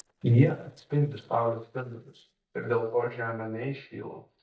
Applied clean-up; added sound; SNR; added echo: neural mask model DeepFilterNet 3.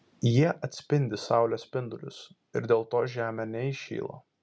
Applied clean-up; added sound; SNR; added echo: none; none; none; none.